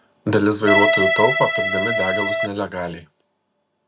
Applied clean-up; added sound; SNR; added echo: none; Accordion; -4 dB; none.